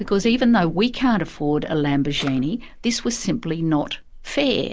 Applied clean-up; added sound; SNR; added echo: none; Drawer open or close; 15 dB; none.